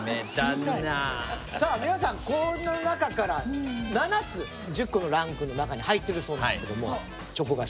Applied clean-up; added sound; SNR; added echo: none; none; none; none.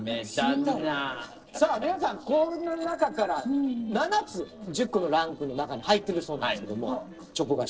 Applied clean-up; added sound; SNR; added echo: neural separator model SepFormer DNS4.